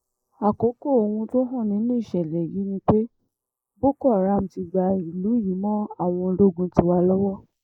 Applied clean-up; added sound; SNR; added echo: neural mask model Resemble Enhance denoiser.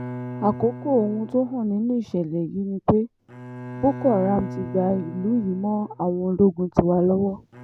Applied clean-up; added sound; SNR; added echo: none; Bowed string instrument; 14 dB; none.